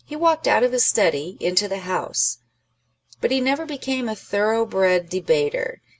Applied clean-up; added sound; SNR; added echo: none; none; none; none.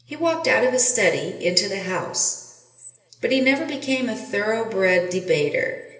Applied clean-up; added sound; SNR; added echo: none; none; none; reverberation time 1.4 s.